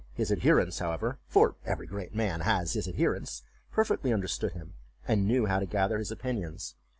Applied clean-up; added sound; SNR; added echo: none; none; none; none.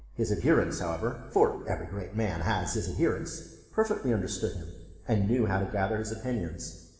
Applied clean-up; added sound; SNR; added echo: none; none; none; reverberation time 1.2 s.